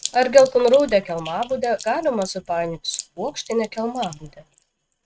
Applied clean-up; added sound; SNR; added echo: neural mask model RNNoise.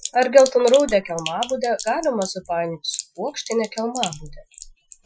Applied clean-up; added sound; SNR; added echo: classical method Wiener filter.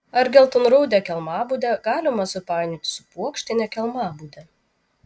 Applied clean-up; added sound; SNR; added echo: none; none; none; none.